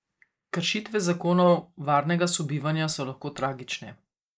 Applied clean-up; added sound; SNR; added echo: neural mask model Resemble Enhance denoiser.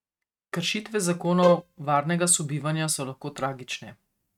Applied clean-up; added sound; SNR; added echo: neural mask model RNNoise.